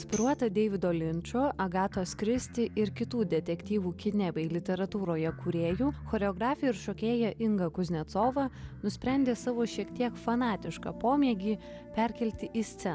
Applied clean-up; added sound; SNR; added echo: none; Tambourine; 17 dB; none.